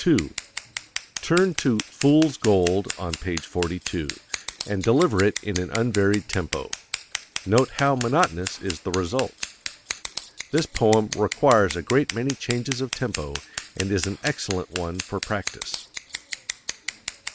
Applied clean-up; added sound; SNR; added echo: none; Scissors; 10 dB; none.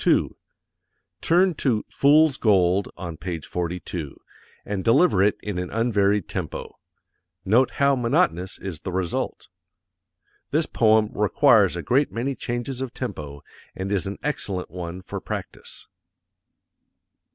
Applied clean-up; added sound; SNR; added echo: none; none; none; none.